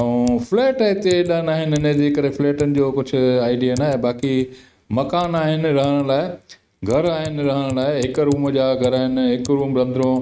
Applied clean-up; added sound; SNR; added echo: neural mask model RNNoise.